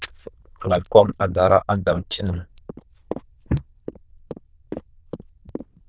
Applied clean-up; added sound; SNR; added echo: neural diffusion model UNIVERSE++.